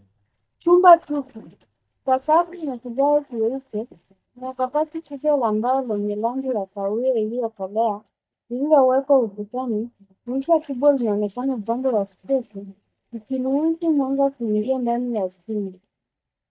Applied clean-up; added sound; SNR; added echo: neural mask model DeepFilterNet 3.